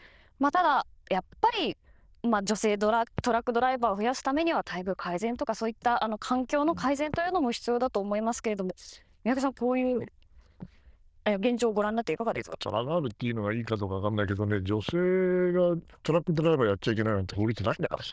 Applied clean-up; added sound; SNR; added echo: neural diffusion model UNIVERSE++.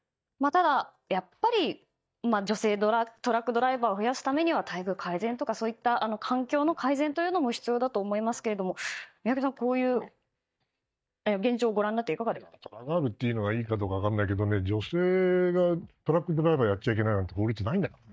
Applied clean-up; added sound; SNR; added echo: neural mask model DeepFilterNet 3.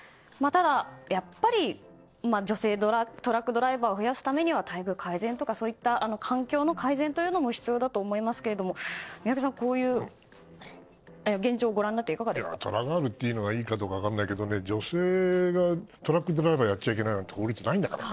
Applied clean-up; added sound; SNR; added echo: neural separator model SepFormer DNS4.